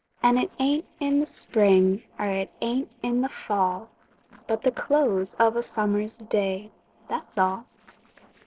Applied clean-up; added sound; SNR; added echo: neural separator model SepFormer DNS4.